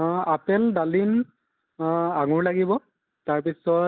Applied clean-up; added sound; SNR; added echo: none; none; none; none.